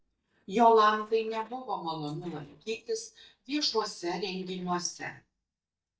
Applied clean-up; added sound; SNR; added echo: neural mask model DeepFilterNet 3.